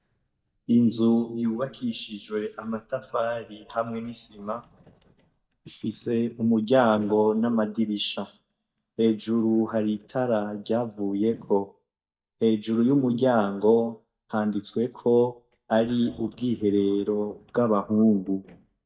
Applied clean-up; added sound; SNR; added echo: neural mask model DeepFilterNet 3.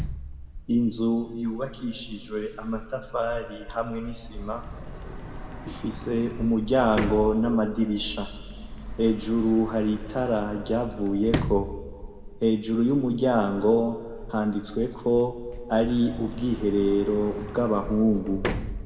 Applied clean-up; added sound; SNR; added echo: none; Sliding door; 10 dB; reverberation time 1.7 s.